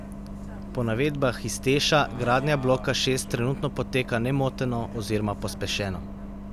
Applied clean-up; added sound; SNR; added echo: none; Bus; 10 dB; none.